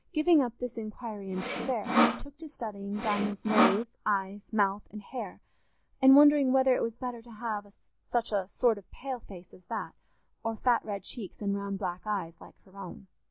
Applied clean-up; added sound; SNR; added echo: none; Sawing; -1 dB; none.